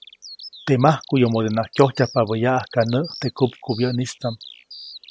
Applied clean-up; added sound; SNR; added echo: none; Bird vocalization, bird call, bird song; 19 dB; none.